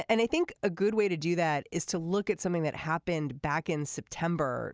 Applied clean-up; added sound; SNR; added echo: none; none; none; none.